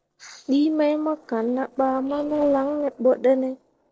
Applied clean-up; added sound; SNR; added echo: neural separator model SepFormer DNS4.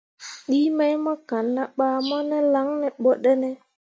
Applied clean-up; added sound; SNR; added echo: none; none; none; none.